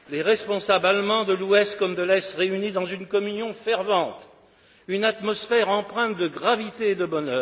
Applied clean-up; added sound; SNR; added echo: none; none; none; none.